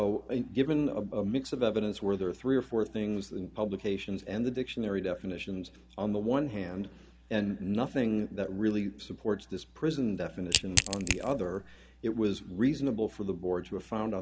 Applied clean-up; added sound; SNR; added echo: none; Crack / Crushing; 0 dB; none.